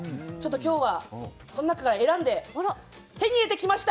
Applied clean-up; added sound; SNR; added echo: none; none; none; none.